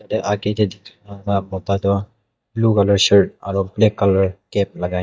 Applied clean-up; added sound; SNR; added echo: neural mask model DeepFilterNet 3.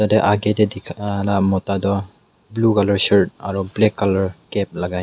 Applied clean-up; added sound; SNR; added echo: none; none; none; none.